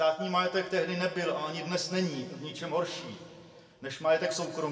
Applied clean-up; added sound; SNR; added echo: none; none; none; reverberation time 1.9 s.